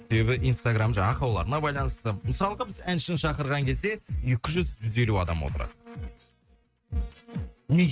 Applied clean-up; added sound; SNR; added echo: neural mask model RNNoise.